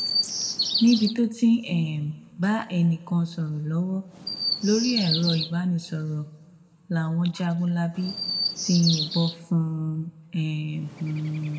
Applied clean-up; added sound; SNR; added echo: none; Chirp, tweet; 7 dB; reverberation time 1.1 s.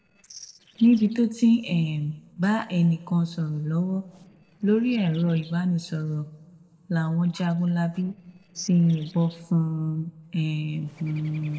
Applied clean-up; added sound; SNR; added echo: neural separator model SepFormer DNS4.